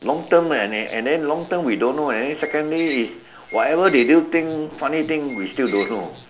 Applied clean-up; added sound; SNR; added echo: none; Squeak; 14 dB; none.